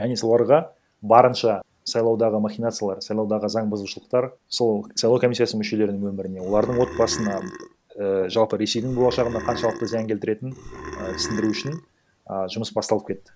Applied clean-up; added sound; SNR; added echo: none; Burping, eructation; 12 dB; none.